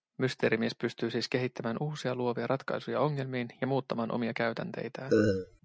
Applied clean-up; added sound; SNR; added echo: none; Burping, eructation; -5 dB; none.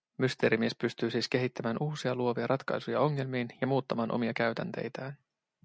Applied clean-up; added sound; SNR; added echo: none; none; none; none.